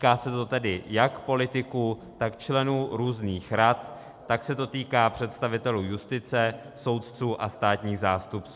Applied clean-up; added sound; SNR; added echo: none; none; none; none.